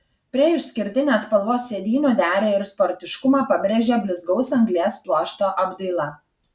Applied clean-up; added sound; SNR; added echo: none; none; none; none.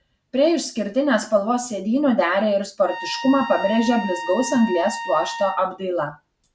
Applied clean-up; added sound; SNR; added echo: none; Trumpet; 10 dB; none.